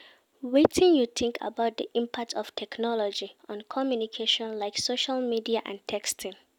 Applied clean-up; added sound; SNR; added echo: none; none; none; none.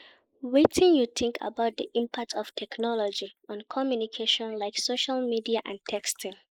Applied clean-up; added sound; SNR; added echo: neural mask model Resemble Enhance denoiser.